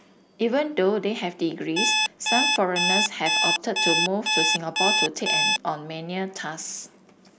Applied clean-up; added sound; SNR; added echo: none; Alarm; -4 dB; none.